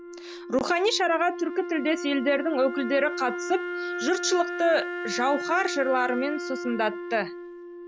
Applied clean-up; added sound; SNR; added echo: none; Wind instrument, woodwind instrument; 7 dB; none.